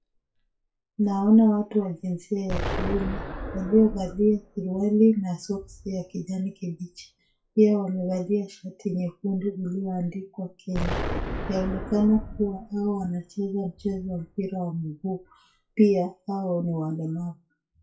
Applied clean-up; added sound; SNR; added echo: classical method WPE with log-MMSE.